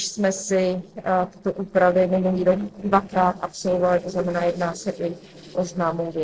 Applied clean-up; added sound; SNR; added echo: neural separator model SepFormer DNS4.